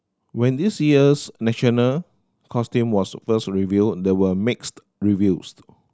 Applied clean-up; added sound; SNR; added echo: none; none; none; none.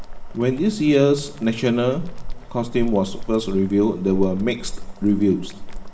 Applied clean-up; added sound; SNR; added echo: none; Boiling; 8 dB; reverberation time 0.8 s.